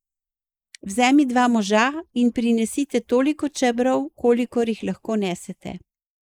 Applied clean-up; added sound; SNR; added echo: neural mask model Resemble Enhance denoiser.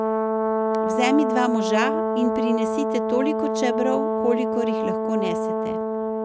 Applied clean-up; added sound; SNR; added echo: none; Brass instrument; -2 dB; none.